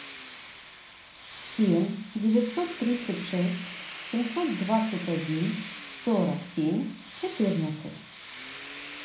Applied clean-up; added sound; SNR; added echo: none; Tools; 13 dB; reverberation time 0.6 s.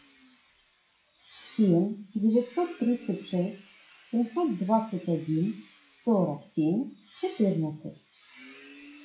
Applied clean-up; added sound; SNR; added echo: classical method WPE with log-MMSE.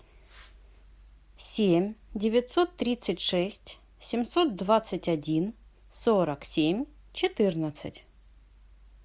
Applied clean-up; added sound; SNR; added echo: none; none; none; none.